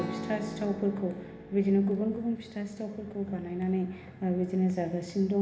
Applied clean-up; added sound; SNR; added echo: none; Strum; 14 dB; reverberation time 1.1 s.